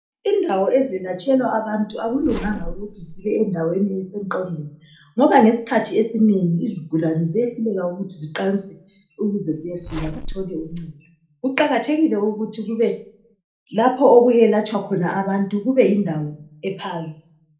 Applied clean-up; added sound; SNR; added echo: none; Zipper (clothing); 11 dB; reverberation time 0.4 s.